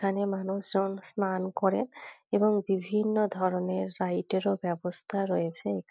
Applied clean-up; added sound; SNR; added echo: none; none; none; none.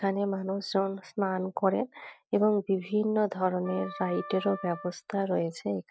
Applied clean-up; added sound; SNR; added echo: none; Wind instrument, woodwind instrument; 16 dB; none.